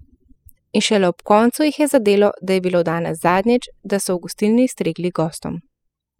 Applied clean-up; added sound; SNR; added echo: classical method spectral subtraction.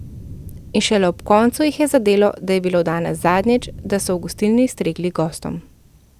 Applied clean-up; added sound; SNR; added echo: none; Thunder; 19 dB; none.